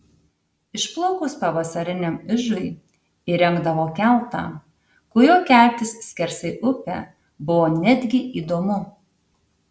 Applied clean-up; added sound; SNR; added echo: none; none; none; none.